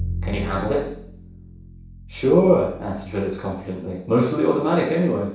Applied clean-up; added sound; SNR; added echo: none; Bowed string instrument; 12 dB; reverberation time 0.7 s.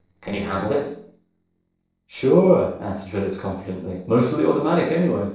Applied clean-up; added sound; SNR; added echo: neural separator model SepFormer DNS4.